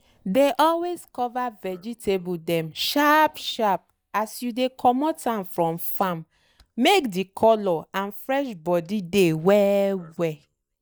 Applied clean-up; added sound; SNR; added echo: neural mask model DeepFilterNet 3.